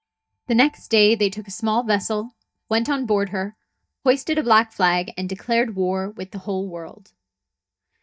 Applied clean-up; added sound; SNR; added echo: neural mask model DeepFilterNet 3.